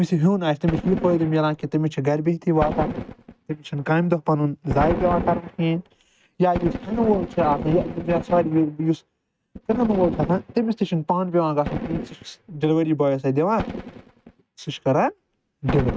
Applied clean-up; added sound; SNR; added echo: neural mask model RNNoise.